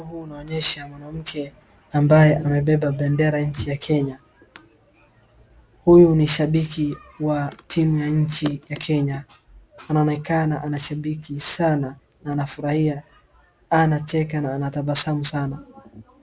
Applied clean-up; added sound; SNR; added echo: none; none; none; none.